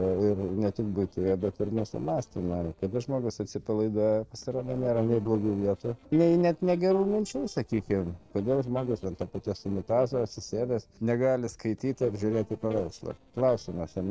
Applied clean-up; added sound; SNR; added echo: neural separator model SepFormer DNS4.